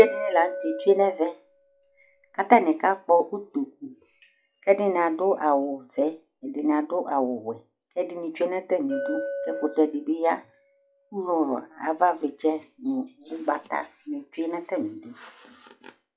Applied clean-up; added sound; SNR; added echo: classical method log-MMSE.